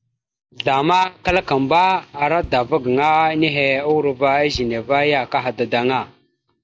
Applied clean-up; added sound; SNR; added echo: none; Bass drum; 19 dB; none.